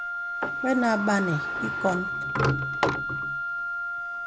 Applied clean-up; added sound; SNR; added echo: none; Sliding door + Wind instrument, woodwind instrument; -1 dB; none.